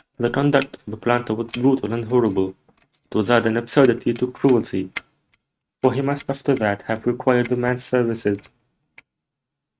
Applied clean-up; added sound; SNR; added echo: neural mask model RNNoise.